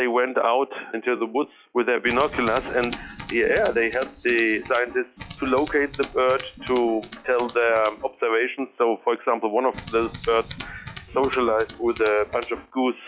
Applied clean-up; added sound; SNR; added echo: classical method log-MMSE.